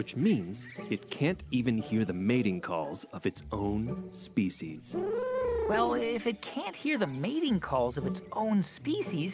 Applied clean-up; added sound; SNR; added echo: none; none; none; none.